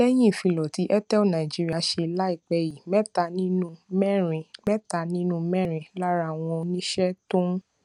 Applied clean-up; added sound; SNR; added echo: none; none; none; none.